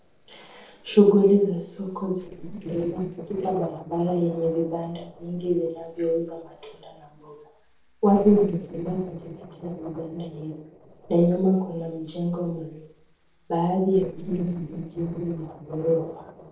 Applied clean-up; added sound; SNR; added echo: neural separator model SepFormer DNS4.